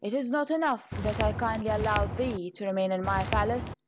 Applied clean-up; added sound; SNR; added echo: none; Walk, footsteps; 3 dB; none.